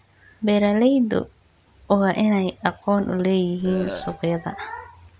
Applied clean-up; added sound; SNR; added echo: none; Burping, eructation; 10 dB; none.